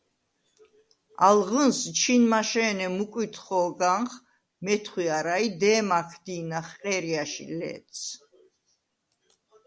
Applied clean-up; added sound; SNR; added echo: none; none; none; none.